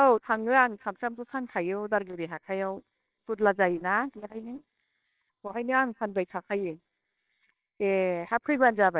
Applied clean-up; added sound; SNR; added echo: neural separator model SepFormer WHAMR!.